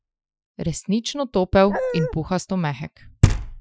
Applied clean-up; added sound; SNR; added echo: classical method Wiener filter.